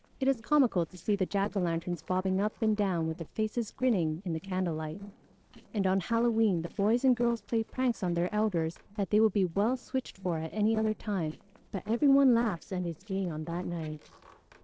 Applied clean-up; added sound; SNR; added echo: neural separator model SepFormer DNS4.